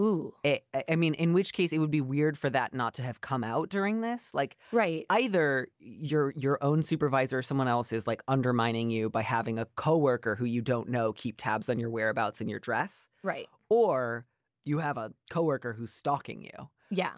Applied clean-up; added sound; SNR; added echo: none; none; none; none.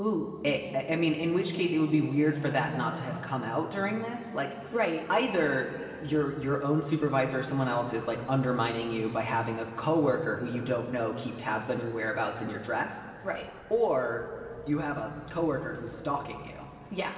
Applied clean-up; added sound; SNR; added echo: none; Chatter / Car passing by / Motorcycle / Traffic noise, roadway noise / Accelerating, revving, vroom; 18 dB; reverberation time 2.5 s.